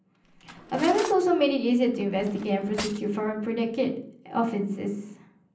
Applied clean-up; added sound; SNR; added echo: none; Cutlery, silverware; 15 dB; reverberation time 0.6 s.